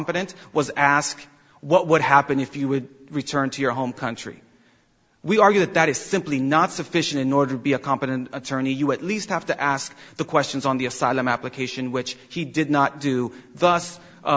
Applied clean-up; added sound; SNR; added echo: none; none; none; none.